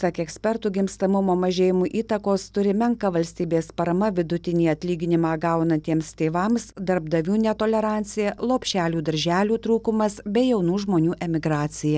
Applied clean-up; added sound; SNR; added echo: none; none; none; none.